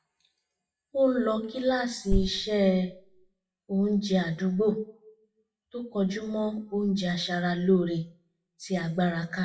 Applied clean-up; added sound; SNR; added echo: classical method WPE with log-MMSE.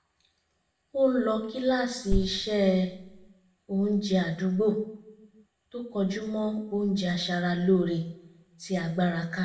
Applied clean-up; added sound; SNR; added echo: none; Bass drum; 3 dB; reverberation time 0.6 s.